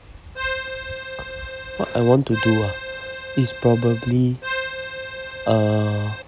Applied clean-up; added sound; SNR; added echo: none; Accordion; 8 dB; none.